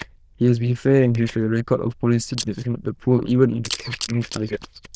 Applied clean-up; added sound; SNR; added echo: neural diffusion model UNIVERSE++.